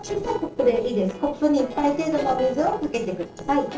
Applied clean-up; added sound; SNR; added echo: neural separator model SepFormer DNS4.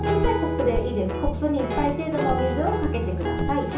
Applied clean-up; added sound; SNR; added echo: none; Guitar; 0 dB; reverberation time 1.2 s.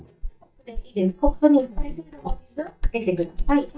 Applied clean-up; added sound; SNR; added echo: neural mask model DeepFilterNet 3.